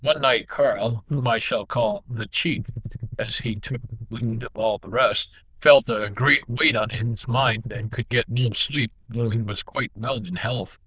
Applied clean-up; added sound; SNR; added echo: neural diffusion model UNIVERSE++.